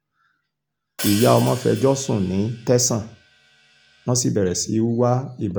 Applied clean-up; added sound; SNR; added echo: none; Hi-hat; 14 dB; none.